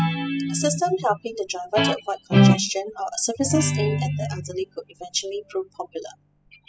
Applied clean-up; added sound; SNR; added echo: classical method spectral subtraction.